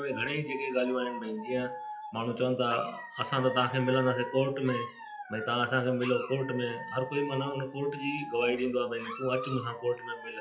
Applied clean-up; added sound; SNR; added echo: classical method WPE with log-MMSE.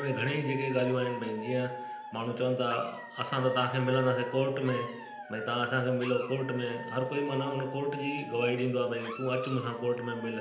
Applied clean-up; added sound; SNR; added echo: none; Alarm / Dog; 12 dB; reverberation time 0.8 s.